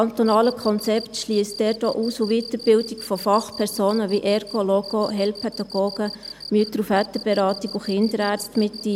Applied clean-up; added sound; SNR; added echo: none; Cricket; 16 dB; none.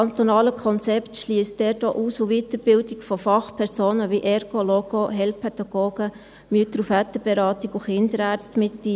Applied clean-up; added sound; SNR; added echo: none; none; none; none.